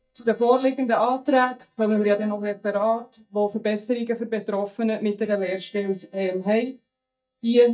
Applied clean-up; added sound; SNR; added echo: neural mask model DeepFilterNet 3.